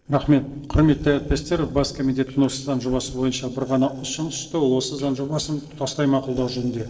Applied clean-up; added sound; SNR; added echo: neural separator model SepFormer DNS4.